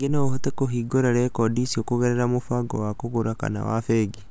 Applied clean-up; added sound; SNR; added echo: none; none; none; none.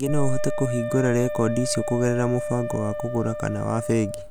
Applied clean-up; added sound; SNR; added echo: none; Wind instrument, woodwind instrument; 7 dB; none.